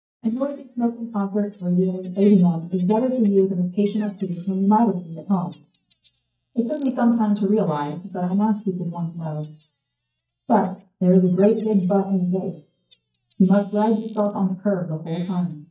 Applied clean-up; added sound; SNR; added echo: neural mask model DeepFilterNet 3.